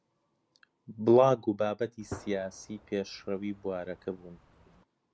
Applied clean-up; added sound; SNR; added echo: none; Gunshot, gunfire; 19 dB; none.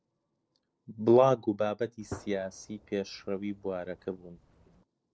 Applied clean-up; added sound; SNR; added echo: neural separator model SepFormer DNS4.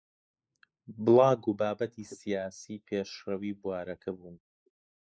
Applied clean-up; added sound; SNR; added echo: neural mask model Resemble Enhance denoiser.